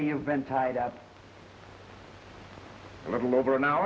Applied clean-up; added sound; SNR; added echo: none; none; none; none.